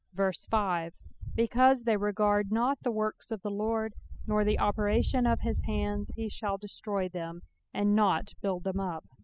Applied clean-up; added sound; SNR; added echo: classical method spectral subtraction.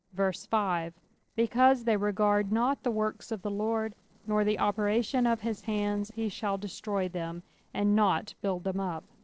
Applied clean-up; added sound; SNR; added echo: neural separator model SepFormer DNS4.